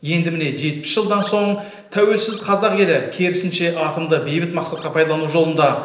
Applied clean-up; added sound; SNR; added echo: neural separator model SepFormer DNS4.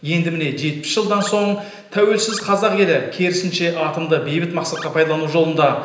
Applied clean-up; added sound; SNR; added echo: none; Animal; 20 dB; reverberation time 0.9 s.